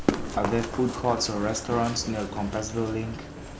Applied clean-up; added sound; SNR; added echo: none; Run; 5 dB; none.